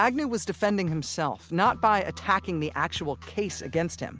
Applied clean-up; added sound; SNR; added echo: none; none; none; none.